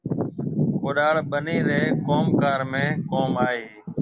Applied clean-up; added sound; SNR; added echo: none; none; none; none.